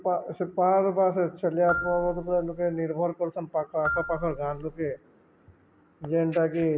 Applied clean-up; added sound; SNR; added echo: none; Marimba, xylophone; 10 dB; none.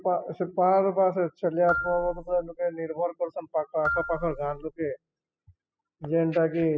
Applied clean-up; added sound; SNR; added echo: classical method spectral subtraction.